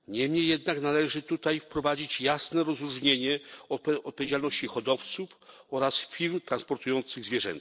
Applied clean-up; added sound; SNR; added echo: neural separator model SepFormer DNS4.